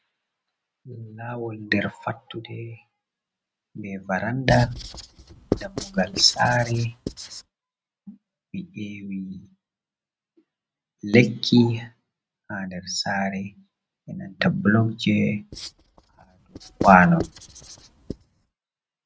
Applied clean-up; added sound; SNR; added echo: neural mask model RNNoise.